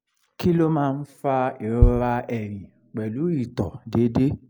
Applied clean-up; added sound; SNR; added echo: none; Bass drum; 1 dB; none.